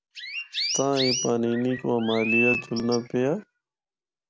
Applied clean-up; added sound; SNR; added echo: none; Chirp, tweet; 4 dB; none.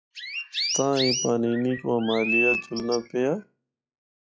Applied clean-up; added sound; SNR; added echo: classical method log-MMSE.